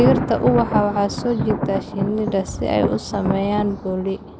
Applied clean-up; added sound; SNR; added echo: none; Thunder; 4 dB; none.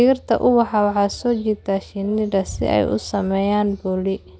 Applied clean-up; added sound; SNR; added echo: none; none; none; none.